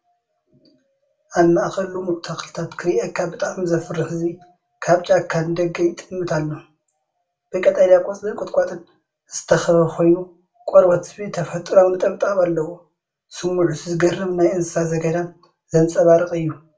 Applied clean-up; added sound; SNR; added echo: none; none; none; reverberation time 0.2 s.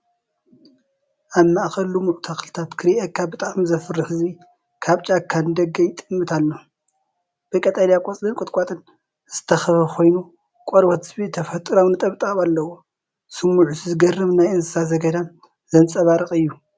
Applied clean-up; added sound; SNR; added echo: none; none; none; none.